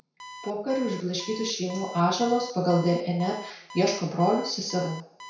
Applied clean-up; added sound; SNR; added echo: none; Alarm; 17 dB; reverberation time 0.6 s.